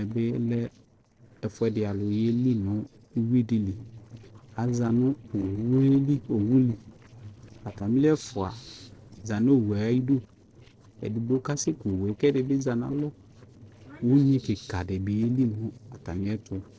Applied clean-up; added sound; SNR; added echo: neural separator model SepFormer DNS4.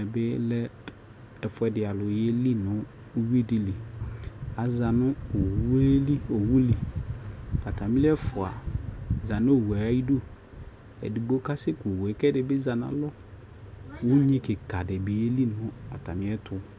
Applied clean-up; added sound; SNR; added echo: none; none; none; none.